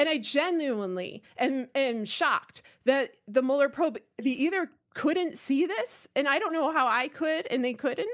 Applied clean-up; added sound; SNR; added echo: neural mask model Resemble Enhance denoiser.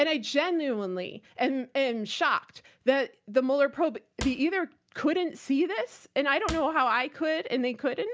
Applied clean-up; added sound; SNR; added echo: none; Cupboard open or close / Drawer open or close; 13 dB; none.